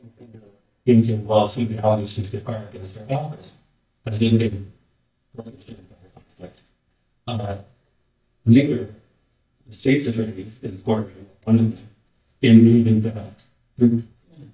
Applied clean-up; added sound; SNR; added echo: neural mask model DeepFilterNet 3.